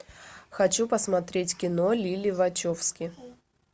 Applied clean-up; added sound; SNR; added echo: none; none; none; none.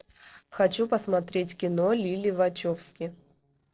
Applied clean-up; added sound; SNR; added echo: neural separator model SepFormer DNS4.